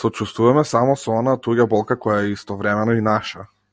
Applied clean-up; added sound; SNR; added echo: none; none; none; none.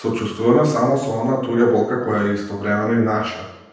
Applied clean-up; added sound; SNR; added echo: none; none; none; reverberation time 0.9 s.